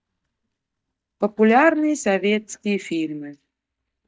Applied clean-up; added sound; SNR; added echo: neural mask model DeepFilterNet 3.